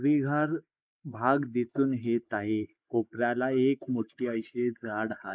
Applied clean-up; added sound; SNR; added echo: neural mask model Resemble Enhance denoiser.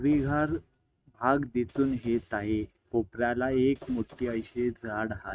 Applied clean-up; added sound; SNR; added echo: neural mask model RNNoise.